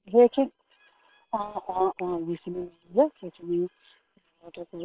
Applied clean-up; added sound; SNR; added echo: neural separator model SepFormer WHAM!.